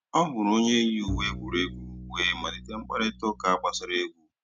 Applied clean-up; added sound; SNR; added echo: none; Bowed string instrument; 11 dB; none.